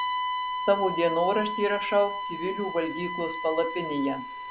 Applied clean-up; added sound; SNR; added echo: none; Bowed string instrument; 3 dB; none.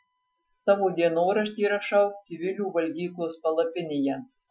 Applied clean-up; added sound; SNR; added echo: classical method Wiener filter.